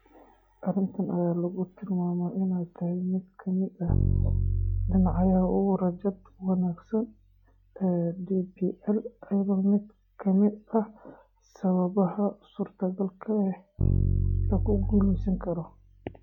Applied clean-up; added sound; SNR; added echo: classical method log-MMSE.